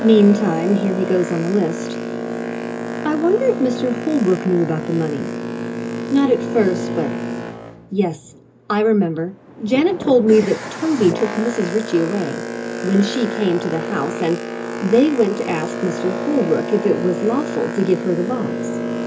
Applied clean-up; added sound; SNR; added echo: none; Boat, Water vehicle; 6 dB; reverberation time 0.2 s.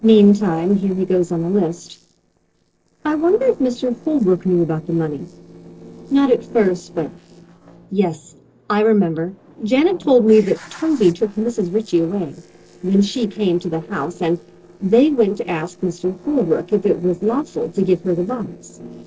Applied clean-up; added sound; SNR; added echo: neural separator model SepFormer DNS4.